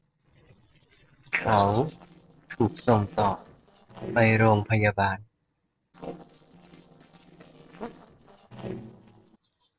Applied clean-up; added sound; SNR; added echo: neural separator model SepFormer DNS4.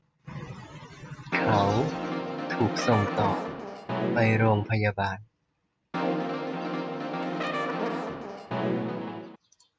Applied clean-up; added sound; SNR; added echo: none; Brass instrument; 0 dB; none.